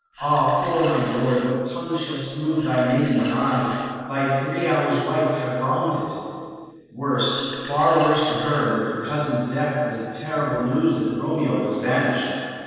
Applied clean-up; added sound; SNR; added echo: neural separator model SepFormer DNS4.